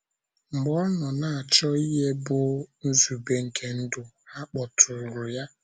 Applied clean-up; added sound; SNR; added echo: none; none; none; none.